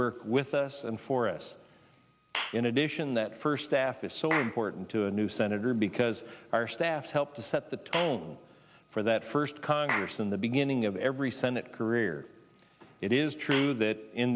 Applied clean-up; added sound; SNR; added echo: none; Clapping / Chirp, tweet; 12 dB; none.